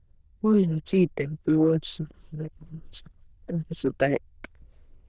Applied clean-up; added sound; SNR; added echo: neural diffusion model UNIVERSE++.